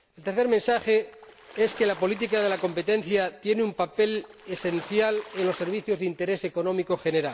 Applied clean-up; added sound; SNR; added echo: none; Water / Splash, splatter; 18 dB; none.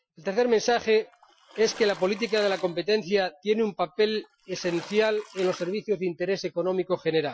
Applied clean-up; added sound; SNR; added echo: classical method Wiener filter.